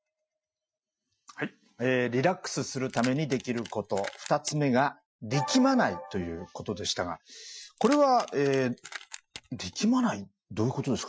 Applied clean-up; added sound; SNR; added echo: classical method Wiener filter.